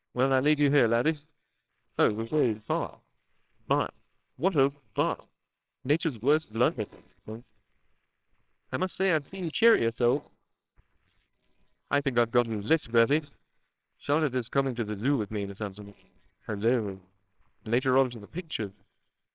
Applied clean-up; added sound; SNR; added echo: neural separator model SepFormer WHAMR!.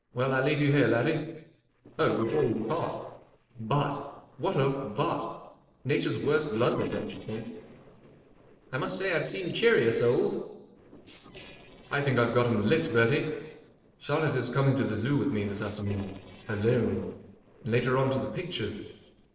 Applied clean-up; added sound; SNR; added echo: neural separator model SepFormer DNS4.